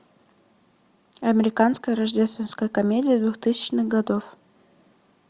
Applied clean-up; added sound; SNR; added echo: none; none; none; none.